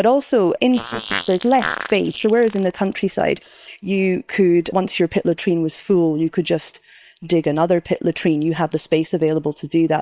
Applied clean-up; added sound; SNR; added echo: neural separator model SepFormer WHAM!.